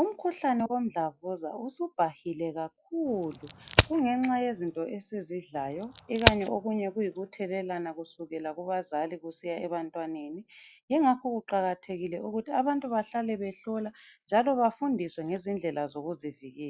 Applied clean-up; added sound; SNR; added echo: classical method log-MMSE.